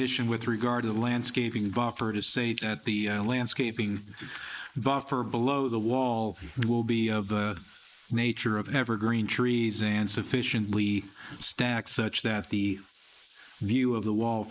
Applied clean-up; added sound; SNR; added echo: neural mask model Resemble Enhance denoiser.